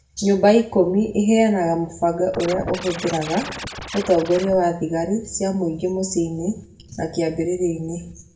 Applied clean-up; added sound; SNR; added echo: none; Scratching (performance technique); 12 dB; reverberation time 0.5 s.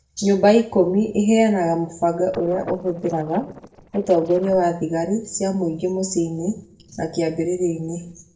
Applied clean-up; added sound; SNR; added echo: neural separator model SepFormer DNS4.